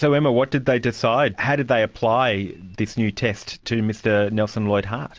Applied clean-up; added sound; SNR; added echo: none; none; none; none.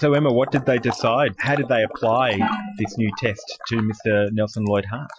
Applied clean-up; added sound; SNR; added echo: classical method Wiener filter.